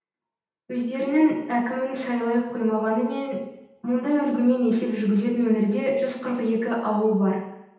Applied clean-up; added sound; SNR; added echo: none; none; none; reverberation time 0.9 s.